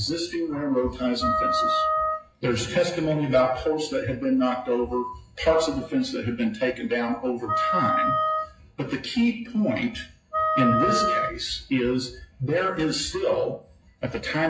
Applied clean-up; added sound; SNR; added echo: classical method WPE with log-MMSE.